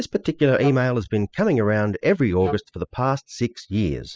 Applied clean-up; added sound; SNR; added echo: classical method spectral subtraction.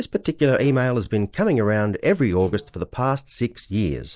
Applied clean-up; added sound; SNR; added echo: neural separator model SepFormer DNS4.